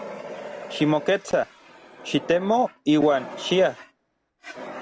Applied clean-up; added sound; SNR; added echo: none; Fire; 15 dB; none.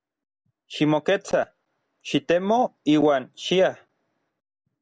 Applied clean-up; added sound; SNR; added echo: none; none; none; none.